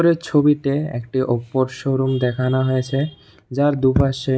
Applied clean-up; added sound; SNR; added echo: none; none; none; none.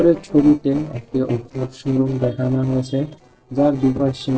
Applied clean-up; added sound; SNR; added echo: neural separator model SepFormer DNS4.